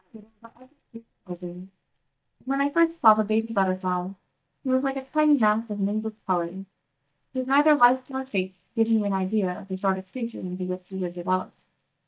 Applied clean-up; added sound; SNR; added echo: neural mask model DeepFilterNet 3.